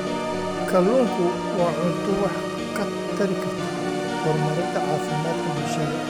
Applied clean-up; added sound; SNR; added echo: none; Organ; 0 dB; none.